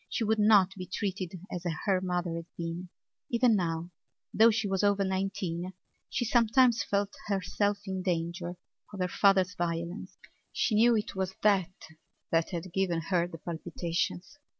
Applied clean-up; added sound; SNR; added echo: none; none; none; none.